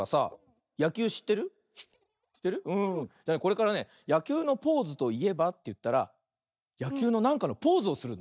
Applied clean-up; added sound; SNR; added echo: neural mask model DeepFilterNet 3.